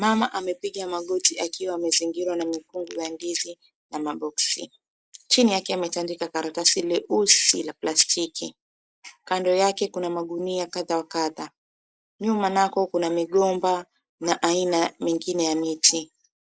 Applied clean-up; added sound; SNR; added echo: neural mask model Resemble Enhance denoiser.